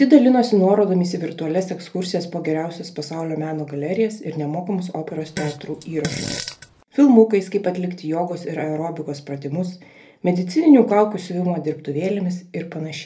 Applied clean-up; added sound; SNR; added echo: none; Fart; 10 dB; reverberation time 0.3 s.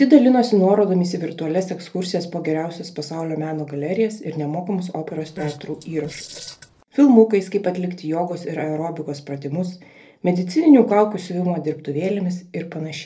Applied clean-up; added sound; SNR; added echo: neural separator model SepFormer DNS4.